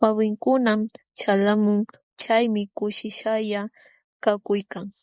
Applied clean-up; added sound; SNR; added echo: neural mask model Resemble Enhance denoiser.